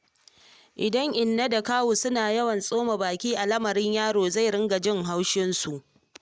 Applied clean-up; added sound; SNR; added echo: none; none; none; none.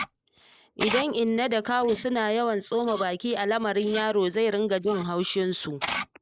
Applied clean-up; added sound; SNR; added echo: neural mask model Resemble Enhance denoiser.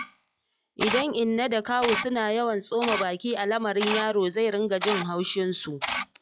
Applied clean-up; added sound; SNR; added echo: classical method log-MMSE.